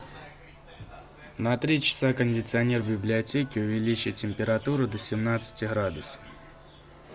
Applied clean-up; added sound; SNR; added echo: none; none; none; none.